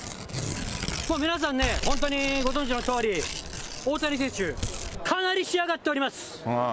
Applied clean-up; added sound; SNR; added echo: none; Tearing; 5 dB; none.